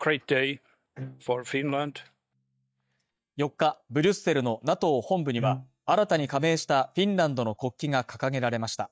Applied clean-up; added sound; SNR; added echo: neural mask model DeepFilterNet 3.